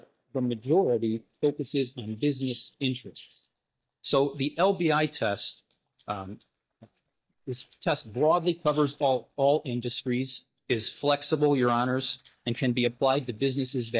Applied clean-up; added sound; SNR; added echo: neural mask model DeepFilterNet 3.